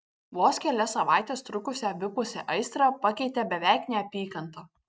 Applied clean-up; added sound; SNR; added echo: none; none; none; none.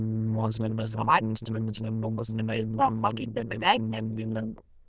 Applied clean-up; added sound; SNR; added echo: neural diffusion model UNIVERSE++.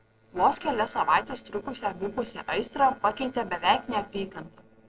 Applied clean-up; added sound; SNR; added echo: neural separator model SepFormer DNS4.